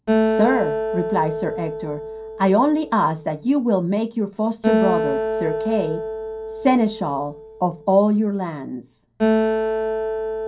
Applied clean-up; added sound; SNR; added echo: none; Acoustic guitar; 2 dB; reverberation time 0.3 s.